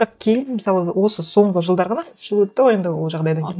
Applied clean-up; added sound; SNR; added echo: neural mask model DeepFilterNet 3.